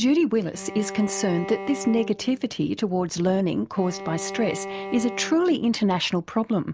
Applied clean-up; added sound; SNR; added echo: none; Bowed string instrument; 12 dB; none.